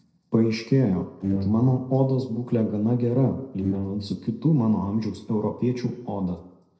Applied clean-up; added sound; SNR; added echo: neural separator model SepFormer DNS4.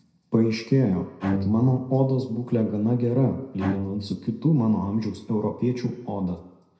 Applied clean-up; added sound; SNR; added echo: none; Bowed string instrument; 8 dB; reverberation time 0.8 s.